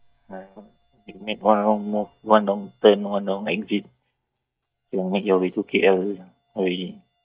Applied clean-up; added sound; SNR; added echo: neural mask model DeepFilterNet 3.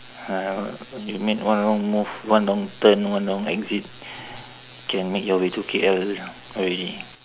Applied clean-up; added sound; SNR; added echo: none; none; none; none.